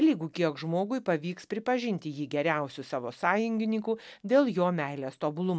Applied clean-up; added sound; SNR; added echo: none; none; none; none.